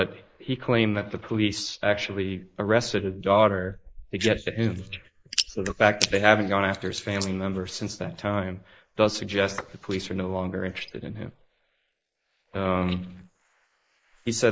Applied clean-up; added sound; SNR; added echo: neural mask model Resemble Enhance denoiser.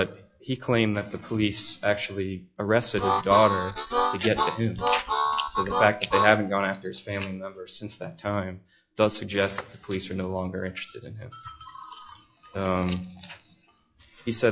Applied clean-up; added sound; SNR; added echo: classical method log-MMSE.